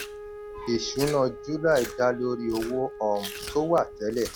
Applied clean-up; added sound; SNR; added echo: none; Chewing, mastication + Wind instrument, woodwind instrument; 12 dB; none.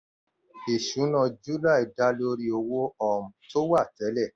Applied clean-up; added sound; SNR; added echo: none; none; none; none.